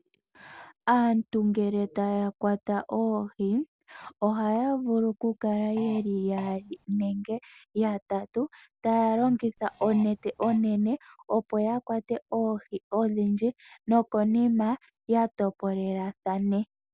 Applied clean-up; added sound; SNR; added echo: none; Fart; 18 dB; none.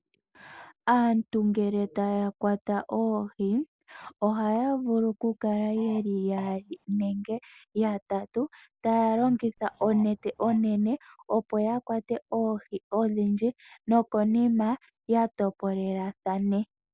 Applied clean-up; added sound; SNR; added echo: neural mask model Resemble Enhance denoiser.